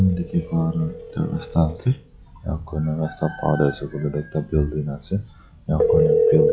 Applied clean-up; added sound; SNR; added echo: classical method log-MMSE.